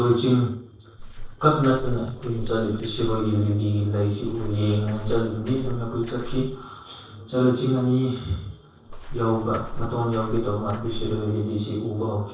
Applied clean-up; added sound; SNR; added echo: neural separator model SepFormer DNS4.